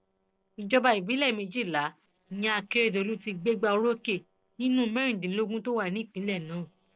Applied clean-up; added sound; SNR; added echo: neural separator model SepFormer DNS4.